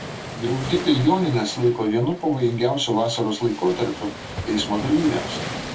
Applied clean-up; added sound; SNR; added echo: none; Waves, surf; 11 dB; reverberation time 0.2 s.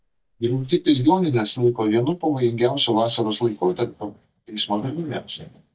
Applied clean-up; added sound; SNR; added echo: neural mask model DeepFilterNet 3.